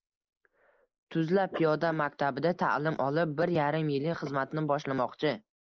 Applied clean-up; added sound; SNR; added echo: neural mask model Resemble Enhance denoiser.